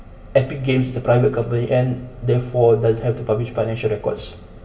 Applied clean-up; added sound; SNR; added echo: none; none; none; reverberation time 1.6 s.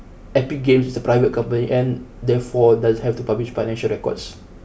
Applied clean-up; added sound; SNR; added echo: none; none; none; none.